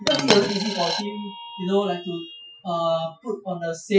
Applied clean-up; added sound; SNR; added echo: classical method Wiener filter.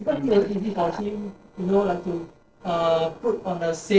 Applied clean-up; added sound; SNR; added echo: neural separator model SepFormer DNS4.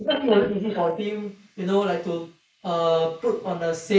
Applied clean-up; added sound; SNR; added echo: neural mask model Resemble Enhance denoiser.